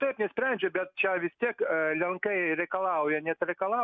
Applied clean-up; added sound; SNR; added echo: none; none; none; none.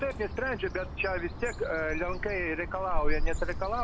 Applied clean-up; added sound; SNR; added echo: none; Bird; -1 dB; none.